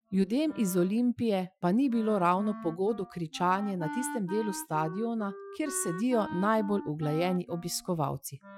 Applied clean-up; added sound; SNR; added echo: classical method Wiener filter.